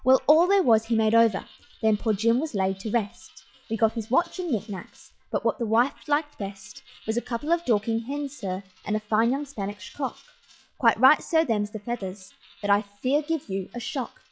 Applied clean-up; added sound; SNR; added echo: classical method log-MMSE.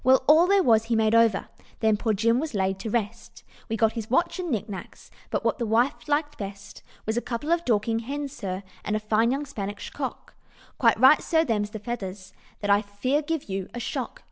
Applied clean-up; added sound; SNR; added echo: none; none; none; none.